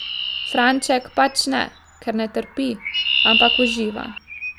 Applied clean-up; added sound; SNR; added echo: none; Chirp, tweet; 2 dB; none.